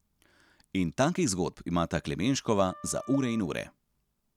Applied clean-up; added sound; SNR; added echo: none; Wind instrument, woodwind instrument; 20 dB; none.